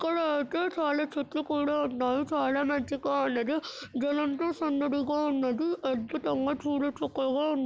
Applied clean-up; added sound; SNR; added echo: none; none; none; none.